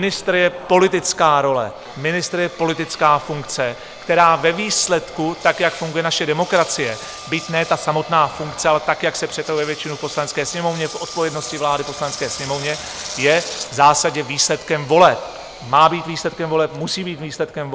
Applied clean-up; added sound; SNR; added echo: none; Engine; 16 dB; none.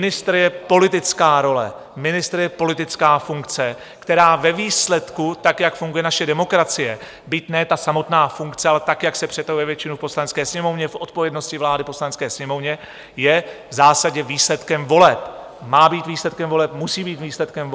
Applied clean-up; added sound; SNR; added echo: none; none; none; none.